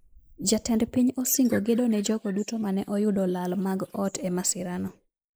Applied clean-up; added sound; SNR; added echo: neural mask model Resemble Enhance denoiser.